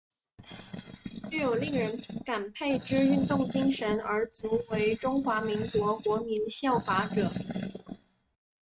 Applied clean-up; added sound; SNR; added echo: neural mask model RNNoise.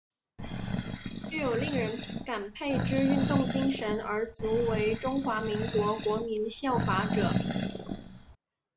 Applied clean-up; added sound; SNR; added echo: none; Animal; 2 dB; none.